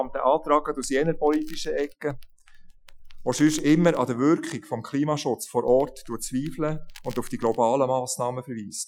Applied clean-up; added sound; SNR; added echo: classical method Wiener filter.